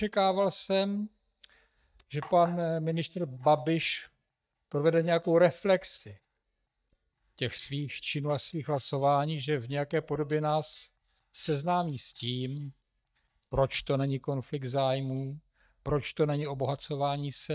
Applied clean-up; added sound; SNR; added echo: neural mask model DeepFilterNet 3.